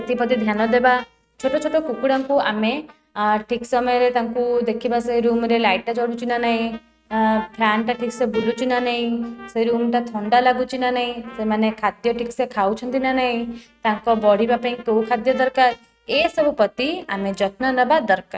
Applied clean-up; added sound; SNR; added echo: neural mask model RNNoise.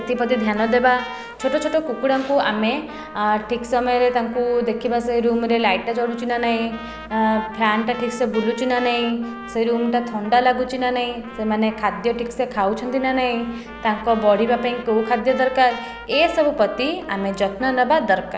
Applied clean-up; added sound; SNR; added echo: none; Trumpet; 17 dB; none.